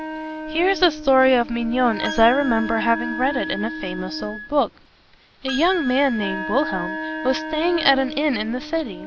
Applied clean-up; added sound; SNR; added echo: none; Wind instrument, woodwind instrument + Wind instrument, woodwind instrument; 9 dB; none.